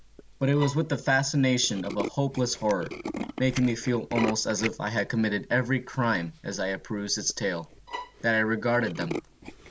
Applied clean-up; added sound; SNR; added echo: none; Tools + Bowed string instrument; 12 dB; none.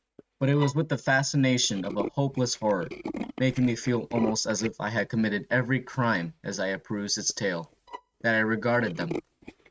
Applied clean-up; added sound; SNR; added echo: neural mask model RNNoise.